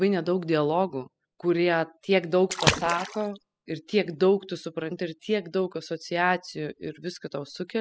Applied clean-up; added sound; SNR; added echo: classical method spectral subtraction.